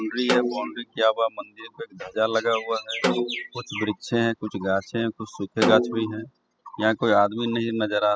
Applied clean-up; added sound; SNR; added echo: classical method spectral subtraction.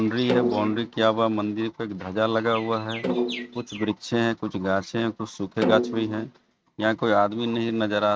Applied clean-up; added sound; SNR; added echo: neural mask model RNNoise.